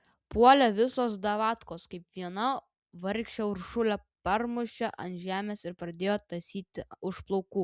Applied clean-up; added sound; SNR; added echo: none; none; none; none.